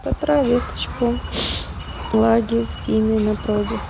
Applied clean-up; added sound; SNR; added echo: none; none; none; none.